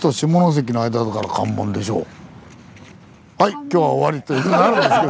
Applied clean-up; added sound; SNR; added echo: none; none; none; none.